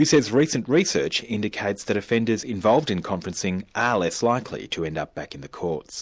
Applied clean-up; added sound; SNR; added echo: none; none; none; none.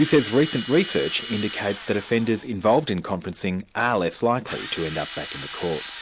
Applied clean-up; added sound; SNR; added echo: none; Drill; 13 dB; none.